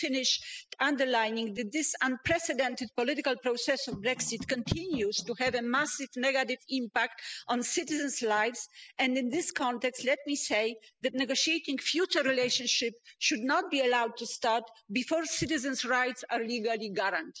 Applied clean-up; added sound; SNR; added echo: classical method spectral subtraction.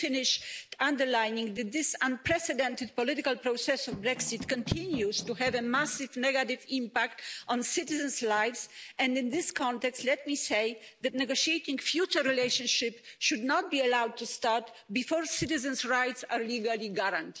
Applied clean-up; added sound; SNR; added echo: none; Drum; 13 dB; none.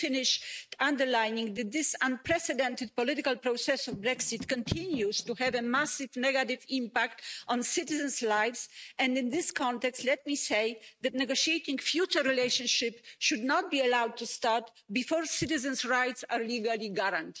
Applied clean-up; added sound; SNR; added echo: neural mask model RNNoise.